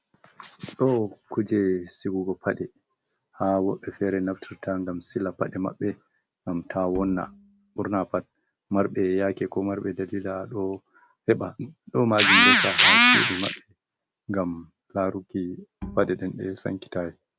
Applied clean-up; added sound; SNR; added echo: none; Bowed string instrument; 17 dB; none.